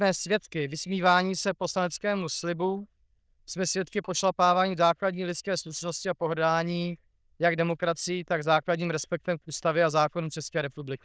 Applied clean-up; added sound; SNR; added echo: neural diffusion model UNIVERSE++.